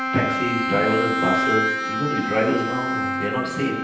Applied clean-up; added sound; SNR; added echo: none; Bowed string instrument; 0 dB; reverberation time 0.9 s.